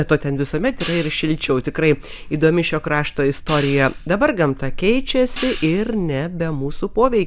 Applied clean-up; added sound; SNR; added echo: none; Hi-hat; 13 dB; none.